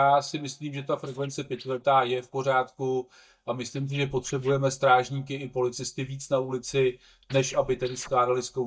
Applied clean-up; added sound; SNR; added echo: neural mask model DeepFilterNet 3.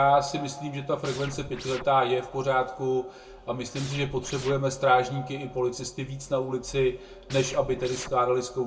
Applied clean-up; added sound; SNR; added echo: none; Scratching (performance technique); 13 dB; reverberation time 0.2 s.